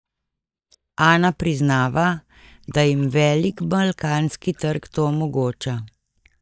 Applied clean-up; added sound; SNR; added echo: neural mask model DeepFilterNet 3.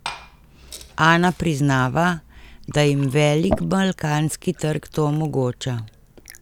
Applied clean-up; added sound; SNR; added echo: none; Liquid; 15 dB; none.